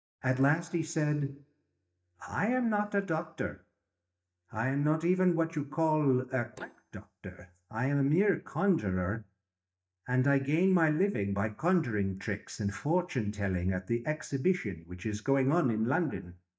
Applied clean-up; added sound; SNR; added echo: neural mask model DeepFilterNet 3.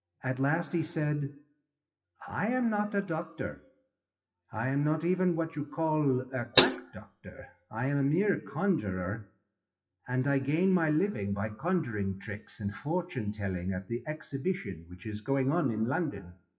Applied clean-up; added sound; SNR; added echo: classical method WPE with log-MMSE.